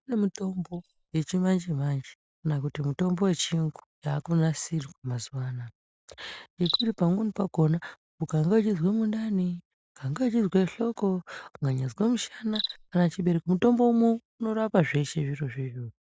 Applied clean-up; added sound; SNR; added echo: neural mask model DeepFilterNet 3.